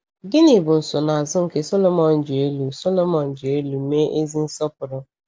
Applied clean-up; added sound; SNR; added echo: none; none; none; none.